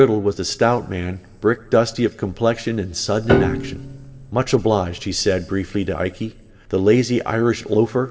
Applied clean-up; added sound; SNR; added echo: none; Piano; 5 dB; reverberation time 1.6 s.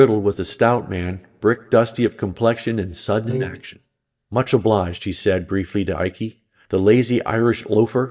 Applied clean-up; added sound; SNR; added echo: neural mask model DeepFilterNet 3.